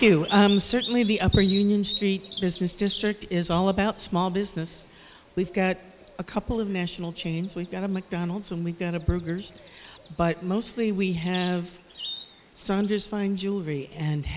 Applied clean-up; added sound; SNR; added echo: none; Bird vocalization, bird call, bird song; 15 dB; none.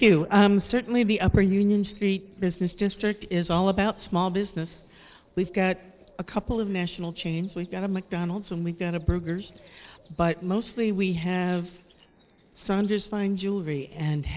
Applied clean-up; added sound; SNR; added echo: neural separator model SepFormer DNS4.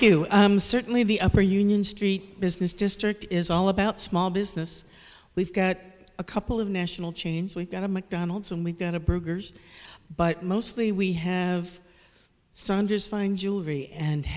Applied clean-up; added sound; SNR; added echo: none; none; none; none.